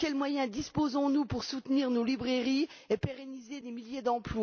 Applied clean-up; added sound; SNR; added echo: none; none; none; none.